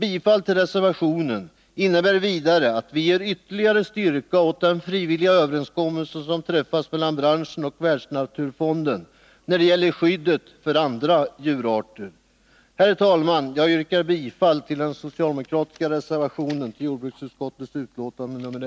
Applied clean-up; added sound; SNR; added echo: none; none; none; none.